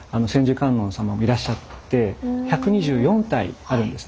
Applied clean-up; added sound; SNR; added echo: none; none; none; none.